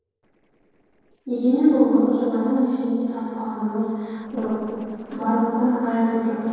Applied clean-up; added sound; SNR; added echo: neural separator model SepFormer DNS4.